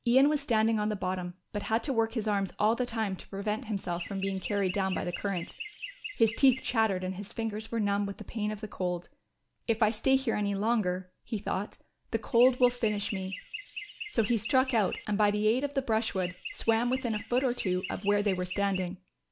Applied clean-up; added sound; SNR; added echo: none; Chirp, tweet; 12 dB; none.